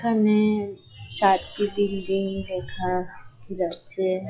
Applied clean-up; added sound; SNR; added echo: classical method log-MMSE.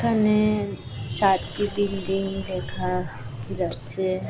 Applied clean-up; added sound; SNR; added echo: none; Water; 13 dB; none.